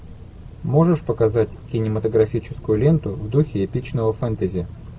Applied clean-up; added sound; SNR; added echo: none; none; none; none.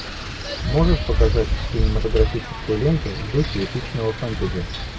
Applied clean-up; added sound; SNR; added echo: none; Wind; 0 dB; none.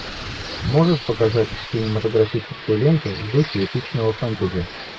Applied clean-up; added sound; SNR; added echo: neural mask model Resemble Enhance denoiser.